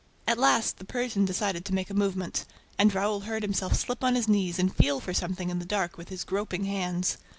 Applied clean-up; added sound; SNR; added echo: none; none; none; none.